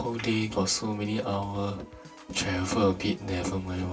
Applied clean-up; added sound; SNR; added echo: none; Piano / Organ; 19 dB; reverberation time 0.1 s.